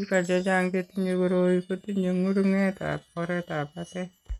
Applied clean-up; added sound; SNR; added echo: neural mask model RNNoise.